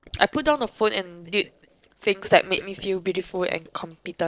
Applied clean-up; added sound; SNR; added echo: neural separator model SepFormer DNS4.